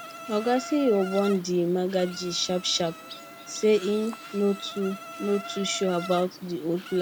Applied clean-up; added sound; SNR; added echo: none; Insect; 14 dB; none.